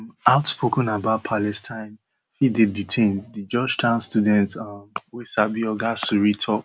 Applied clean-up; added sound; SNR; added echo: none; none; none; none.